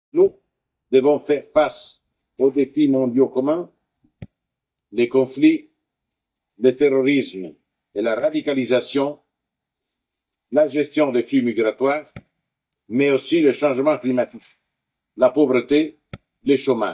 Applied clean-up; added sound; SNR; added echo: neural mask model DeepFilterNet 3.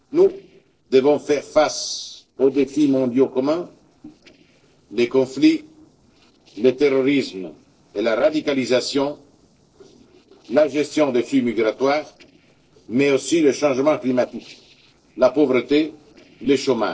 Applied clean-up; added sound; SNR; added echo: neural separator model SepFormer DNS4.